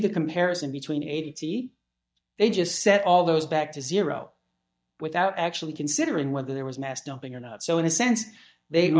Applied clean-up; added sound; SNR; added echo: neural mask model DeepFilterNet 3.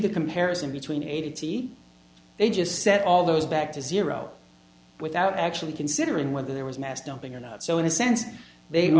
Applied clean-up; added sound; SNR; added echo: none; none; none; none.